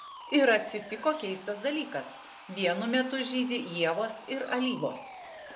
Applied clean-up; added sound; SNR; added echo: none; Sawing; 16 dB; none.